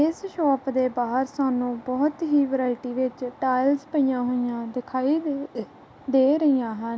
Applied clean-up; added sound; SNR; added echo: none; none; none; none.